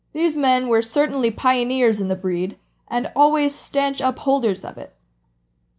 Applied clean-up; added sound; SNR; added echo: none; none; none; none.